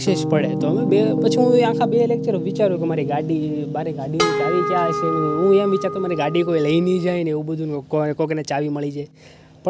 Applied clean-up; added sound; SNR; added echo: none; Harp + Piano; 4 dB; none.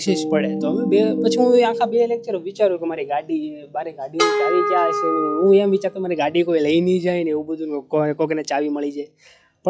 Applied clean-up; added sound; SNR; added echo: classical method log-MMSE.